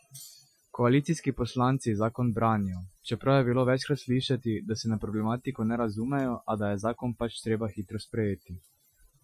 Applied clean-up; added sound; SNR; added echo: classical method Wiener filter.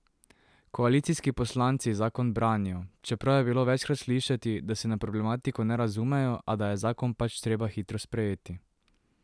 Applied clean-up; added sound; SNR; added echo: none; none; none; none.